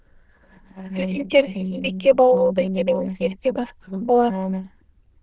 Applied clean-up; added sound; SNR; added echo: neural diffusion model UNIVERSE++.